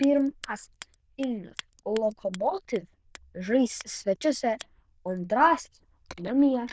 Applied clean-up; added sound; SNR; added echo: neural diffusion model UNIVERSE++.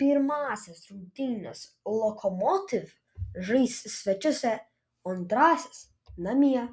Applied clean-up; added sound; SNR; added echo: none; none; none; none.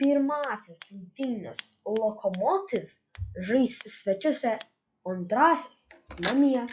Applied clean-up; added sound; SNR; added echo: classical method log-MMSE.